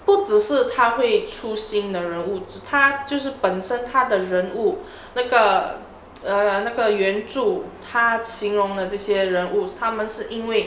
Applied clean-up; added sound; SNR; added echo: none; none; none; none.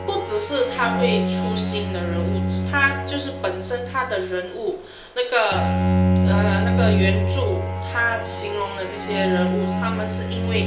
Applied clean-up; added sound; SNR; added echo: none; Bowed string instrument; -2 dB; reverberation time 0.2 s.